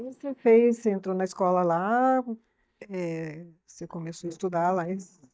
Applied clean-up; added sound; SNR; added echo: neural mask model DeepFilterNet 3.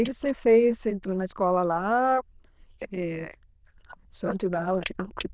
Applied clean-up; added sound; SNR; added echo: neural diffusion model UNIVERSE++.